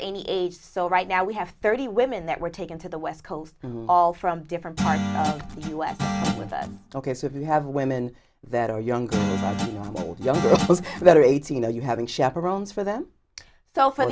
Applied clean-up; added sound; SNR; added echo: none; Guitar; 4 dB; none.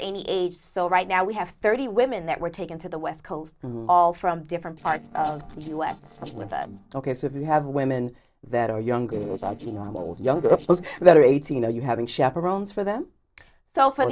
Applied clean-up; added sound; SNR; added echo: neural separator model SepFormer DNS4.